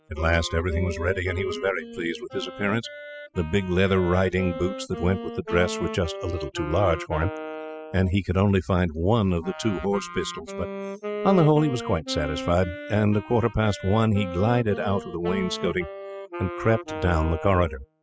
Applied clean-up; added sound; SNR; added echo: classical method spectral subtraction.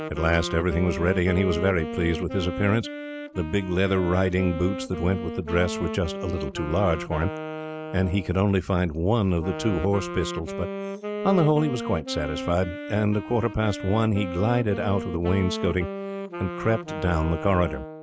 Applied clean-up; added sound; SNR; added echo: none; Wind instrument, woodwind instrument; 8 dB; none.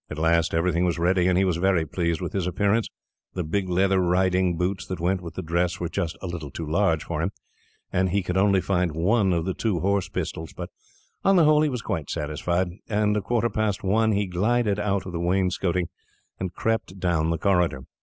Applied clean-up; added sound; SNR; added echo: none; none; none; none.